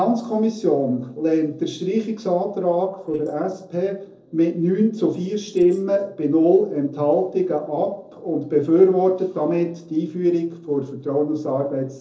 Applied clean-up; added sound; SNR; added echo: neural separator model SepFormer DNS4.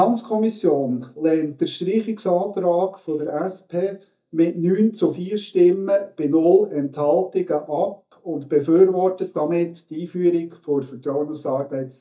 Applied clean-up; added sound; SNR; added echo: neural mask model DeepFilterNet 3.